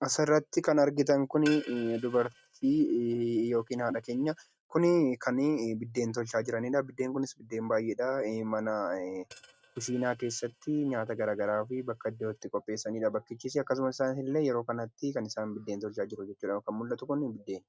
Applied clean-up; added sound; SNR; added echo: neural mask model RNNoise.